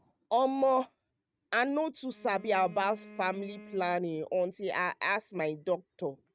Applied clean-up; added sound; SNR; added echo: neural mask model RNNoise.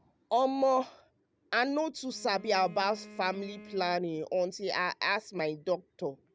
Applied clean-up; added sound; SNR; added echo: none; Bowed string instrument; 20 dB; none.